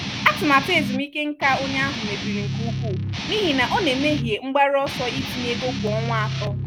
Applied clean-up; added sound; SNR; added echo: none; Guitar; 4 dB; none.